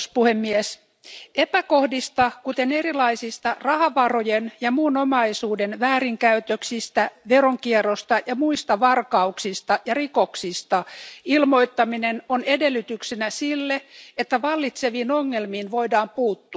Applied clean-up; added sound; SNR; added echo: none; none; none; none.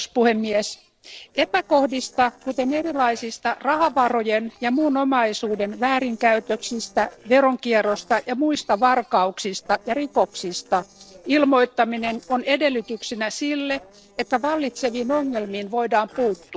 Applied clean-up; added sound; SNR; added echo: neural separator model SepFormer DNS4.